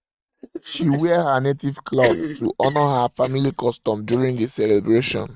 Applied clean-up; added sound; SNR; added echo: neural mask model RNNoise.